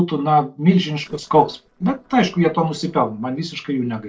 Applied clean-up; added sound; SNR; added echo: neural separator model SepFormer DNS4.